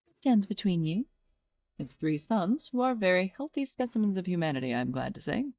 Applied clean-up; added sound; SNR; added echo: neural mask model DeepFilterNet 3.